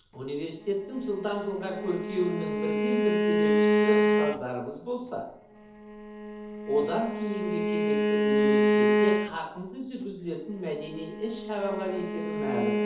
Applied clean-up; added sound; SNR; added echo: none; Bowed string instrument; -5 dB; reverberation time 2.2 s.